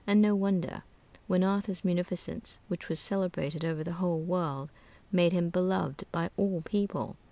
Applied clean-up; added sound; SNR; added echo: none; none; none; none.